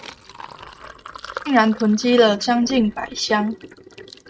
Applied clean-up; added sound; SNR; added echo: neural mask model RNNoise.